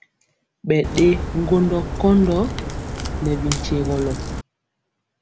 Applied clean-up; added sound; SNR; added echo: none; Crack; 5 dB; none.